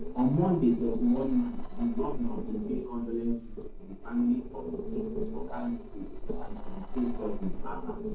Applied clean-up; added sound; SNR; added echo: neural separator model SepFormer DNS4.